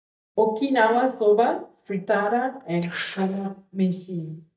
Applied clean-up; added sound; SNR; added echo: neural mask model DeepFilterNet 3.